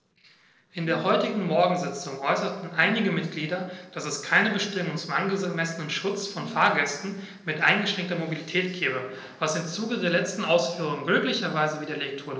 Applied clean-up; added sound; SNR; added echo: neural separator model SepFormer DNS4.